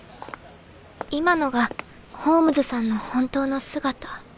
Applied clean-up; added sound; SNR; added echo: none; none; none; none.